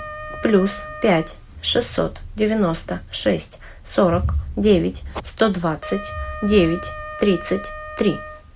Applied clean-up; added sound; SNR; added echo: none; Wind instrument, woodwind instrument; 15 dB; none.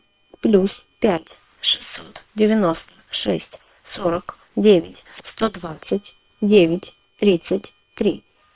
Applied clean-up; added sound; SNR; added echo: neural separator model SepFormer WHAM!.